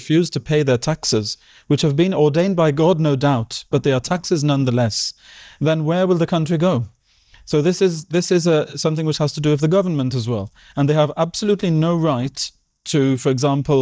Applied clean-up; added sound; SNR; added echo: neural mask model DeepFilterNet 3.